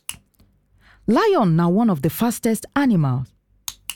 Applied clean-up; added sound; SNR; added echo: none; none; none; none.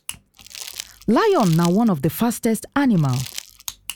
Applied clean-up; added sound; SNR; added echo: none; Crumpling, crinkling; 17 dB; none.